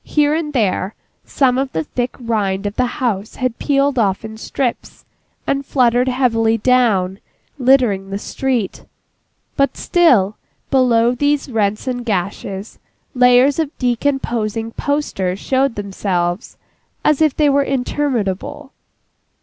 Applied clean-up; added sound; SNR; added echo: none; none; none; none.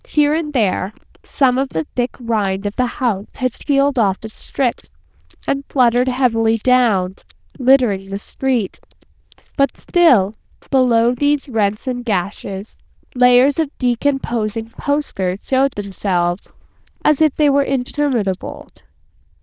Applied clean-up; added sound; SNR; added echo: neural diffusion model UNIVERSE++.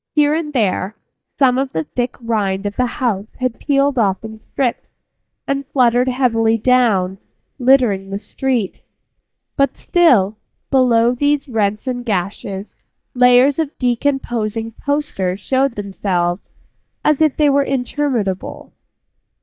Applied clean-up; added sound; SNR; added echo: neural mask model DeepFilterNet 3.